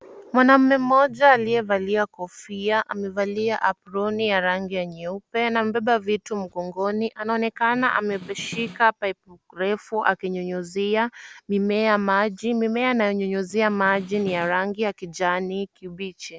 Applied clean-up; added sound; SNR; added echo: none; Snare drum; 19 dB; none.